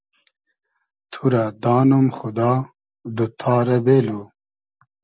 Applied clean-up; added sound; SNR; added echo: none; none; none; none.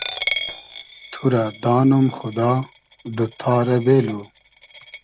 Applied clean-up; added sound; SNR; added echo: none; Coin (dropping); 13 dB; none.